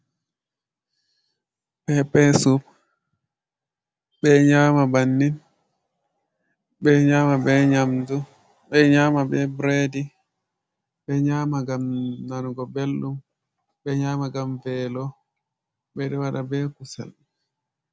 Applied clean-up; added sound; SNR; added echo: none; none; none; none.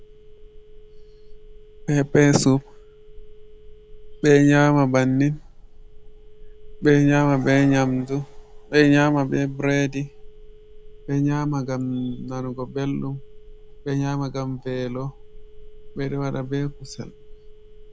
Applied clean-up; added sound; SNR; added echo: none; Telephone; 17 dB; none.